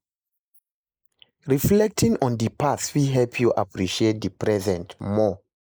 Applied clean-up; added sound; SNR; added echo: neural mask model Resemble Enhance denoiser.